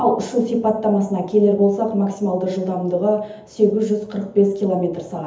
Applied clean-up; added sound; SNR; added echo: none; none; none; reverberation time 0.7 s.